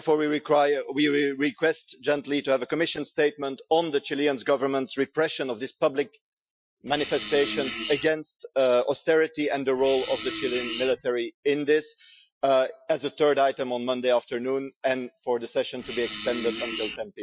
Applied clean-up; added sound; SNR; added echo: classical method Wiener filter.